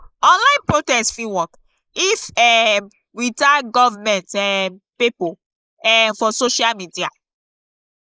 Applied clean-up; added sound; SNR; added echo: neural mask model Resemble Enhance denoiser.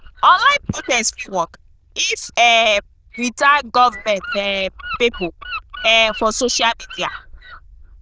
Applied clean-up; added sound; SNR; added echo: neural diffusion model UNIVERSE++.